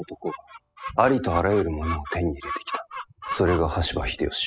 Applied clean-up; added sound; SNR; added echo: classical method spectral subtraction.